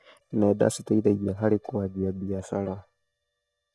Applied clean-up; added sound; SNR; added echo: neural mask model DeepFilterNet 3.